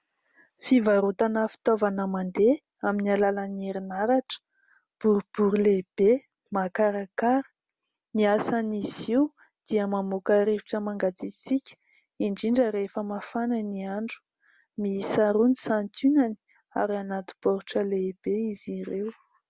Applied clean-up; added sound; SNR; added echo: none; none; none; none.